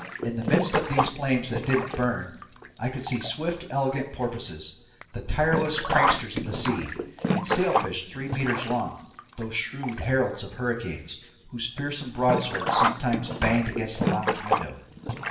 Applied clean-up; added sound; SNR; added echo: none; Sink (filling or washing); 2 dB; reverberation time 0.9 s.